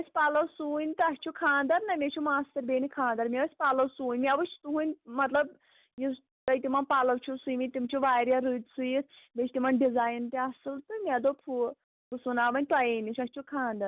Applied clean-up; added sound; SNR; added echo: none; none; none; none.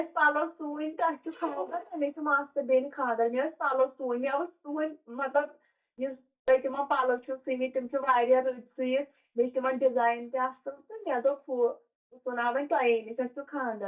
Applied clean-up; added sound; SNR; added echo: neural mask model DeepFilterNet 3.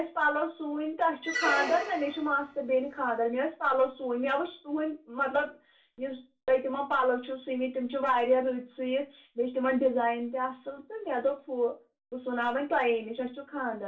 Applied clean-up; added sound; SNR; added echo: none; Squeak; 6 dB; reverberation time 0.3 s.